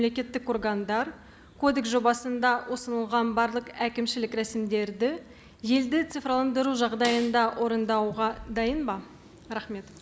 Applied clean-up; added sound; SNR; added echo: none; Snare drum; 14 dB; none.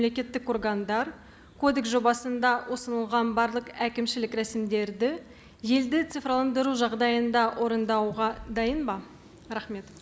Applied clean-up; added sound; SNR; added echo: none; none; none; none.